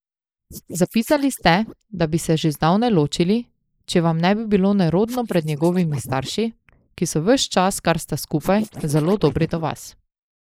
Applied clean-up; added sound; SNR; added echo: neural mask model Resemble Enhance denoiser.